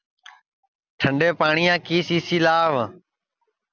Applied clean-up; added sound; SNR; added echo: none; none; none; none.